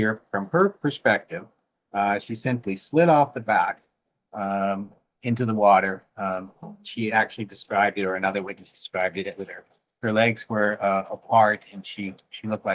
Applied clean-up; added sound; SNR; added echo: neural mask model DeepFilterNet 3.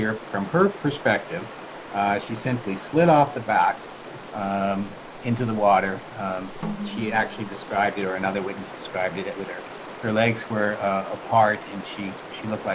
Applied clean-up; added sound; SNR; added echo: none; Stream + Snare drum; 13 dB; none.